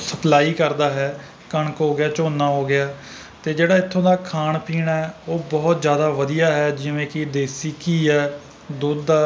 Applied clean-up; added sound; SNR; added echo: none; none; none; none.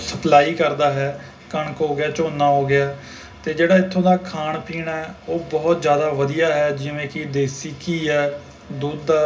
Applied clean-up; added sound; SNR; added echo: none; none; none; reverberation time 0.4 s.